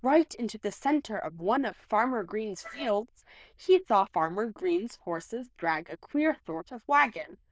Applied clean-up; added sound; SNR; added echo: neural diffusion model UNIVERSE++.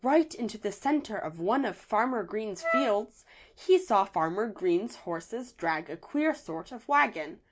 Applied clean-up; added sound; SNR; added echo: none; Wind instrument, woodwind instrument; 3 dB; none.